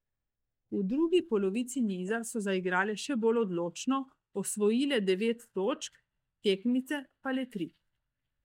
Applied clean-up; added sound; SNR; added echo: neural mask model DeepFilterNet 3.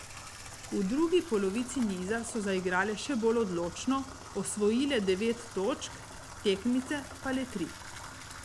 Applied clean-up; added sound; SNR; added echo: none; Bathtub (filling or washing) / Water tap, faucet; 13 dB; none.